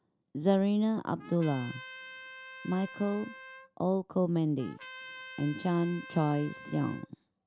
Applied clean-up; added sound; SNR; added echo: none; Trumpet; 16 dB; none.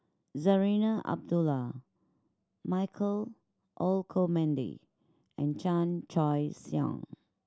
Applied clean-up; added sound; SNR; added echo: none; none; none; none.